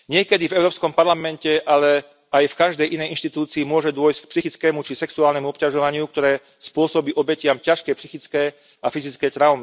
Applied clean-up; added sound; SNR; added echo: none; none; none; none.